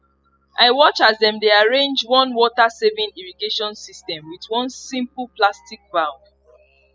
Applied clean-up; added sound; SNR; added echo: classical method spectral subtraction.